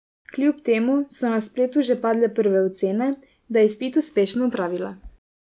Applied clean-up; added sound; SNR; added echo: none; none; none; none.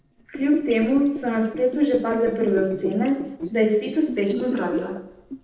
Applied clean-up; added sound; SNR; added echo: neural separator model SepFormer DNS4.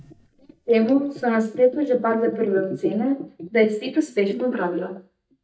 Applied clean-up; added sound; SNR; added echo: neural mask model DeepFilterNet 3.